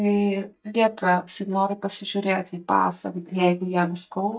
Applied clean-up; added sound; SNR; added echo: neural mask model DeepFilterNet 3.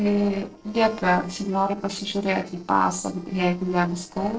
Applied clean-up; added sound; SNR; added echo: neural separator model SepFormer DNS4.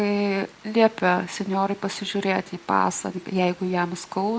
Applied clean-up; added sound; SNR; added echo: none; none; none; none.